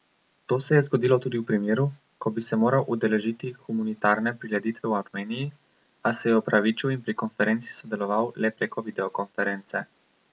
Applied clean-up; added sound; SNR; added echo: none; none; none; none.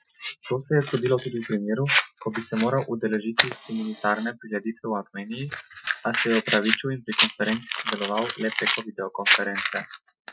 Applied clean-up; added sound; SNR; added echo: classical method Wiener filter.